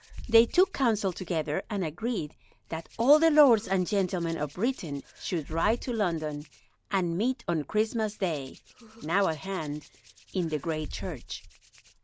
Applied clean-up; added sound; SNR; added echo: none; Hands; 17 dB; none.